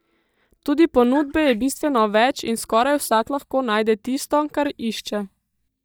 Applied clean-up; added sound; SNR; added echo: neural mask model DeepFilterNet 3.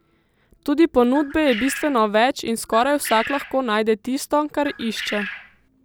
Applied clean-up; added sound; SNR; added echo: none; Bird; 11 dB; none.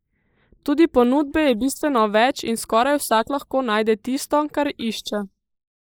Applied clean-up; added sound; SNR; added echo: neural mask model Resemble Enhance denoiser.